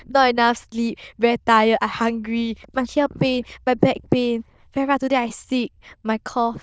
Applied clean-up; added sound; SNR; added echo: neural diffusion model UNIVERSE++.